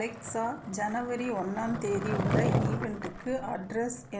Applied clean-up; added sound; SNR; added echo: none; Skateboard; 1 dB; none.